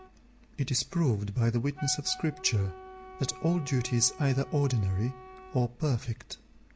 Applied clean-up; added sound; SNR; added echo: none; Wind instrument, woodwind instrument; 19 dB; none.